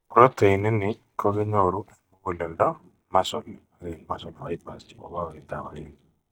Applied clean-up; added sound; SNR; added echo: neural mask model DeepFilterNet 3.